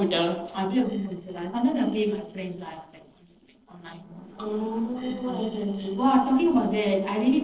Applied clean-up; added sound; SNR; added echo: neural separator model SepFormer DNS4.